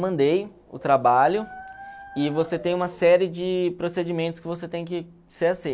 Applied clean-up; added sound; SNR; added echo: none; Dog; 19 dB; none.